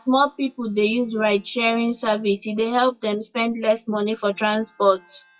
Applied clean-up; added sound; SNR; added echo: classical method WPE with log-MMSE.